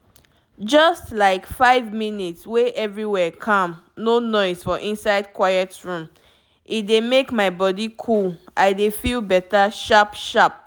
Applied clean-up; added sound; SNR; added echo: none; none; none; none.